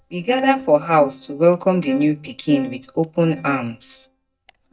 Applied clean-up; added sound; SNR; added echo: neural mask model DeepFilterNet 3.